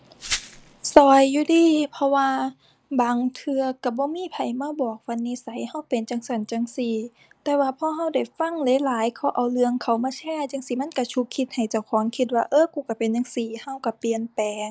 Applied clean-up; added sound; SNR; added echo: none; Glass; 10 dB; none.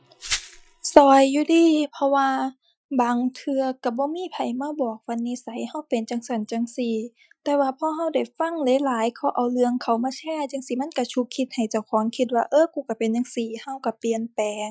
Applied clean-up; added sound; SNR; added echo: classical method Wiener filter.